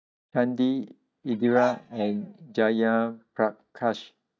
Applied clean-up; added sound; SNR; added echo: neural mask model DeepFilterNet 3.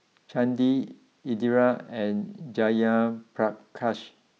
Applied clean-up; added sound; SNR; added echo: none; none; none; none.